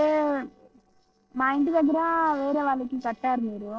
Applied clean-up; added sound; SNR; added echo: neural separator model SepFormer DNS4.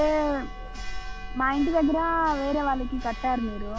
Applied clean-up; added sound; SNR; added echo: none; Church bell; 8 dB; none.